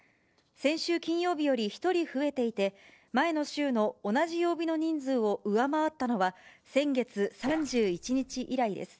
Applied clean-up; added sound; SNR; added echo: neural separator model SepFormer DNS4.